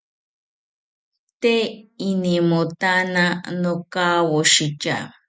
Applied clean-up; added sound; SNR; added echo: none; none; none; none.